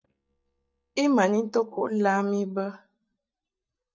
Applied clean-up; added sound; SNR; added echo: neural mask model DeepFilterNet 3.